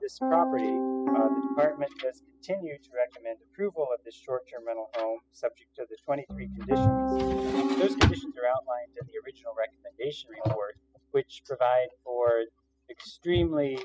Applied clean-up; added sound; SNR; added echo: classical method spectral subtraction.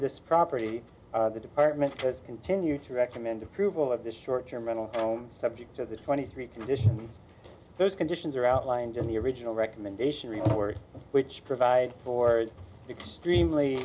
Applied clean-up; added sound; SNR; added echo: none; none; none; none.